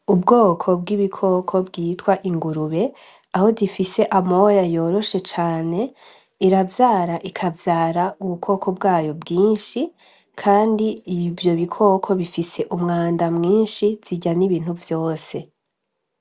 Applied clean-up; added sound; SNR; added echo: none; none; none; none.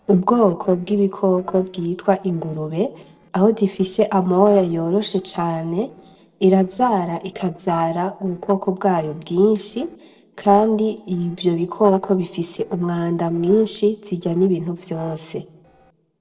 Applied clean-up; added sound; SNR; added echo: neural separator model SepFormer DNS4.